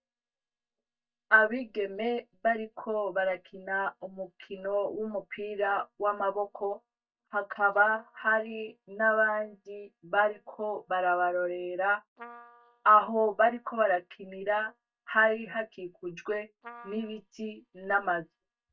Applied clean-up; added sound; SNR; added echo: neural mask model DeepFilterNet 3.